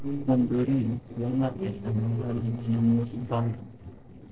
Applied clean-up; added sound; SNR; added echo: neural separator model SepFormer DNS4.